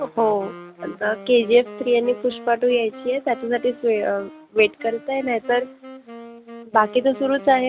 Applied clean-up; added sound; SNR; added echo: none; Wind instrument, woodwind instrument; 18 dB; none.